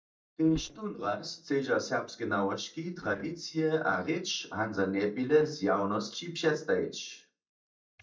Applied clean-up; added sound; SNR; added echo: neural mask model DeepFilterNet 3.